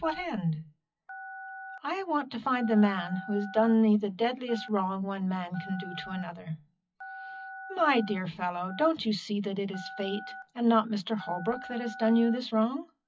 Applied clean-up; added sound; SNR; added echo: classical method WPE with log-MMSE.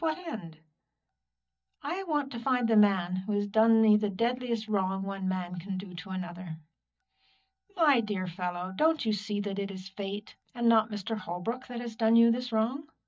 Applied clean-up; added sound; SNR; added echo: neural mask model DeepFilterNet 3.